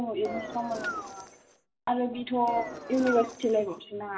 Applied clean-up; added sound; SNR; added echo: none; Engine; 8 dB; reverberation time 0.4 s.